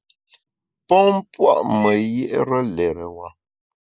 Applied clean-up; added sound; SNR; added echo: neural mask model Resemble Enhance denoiser.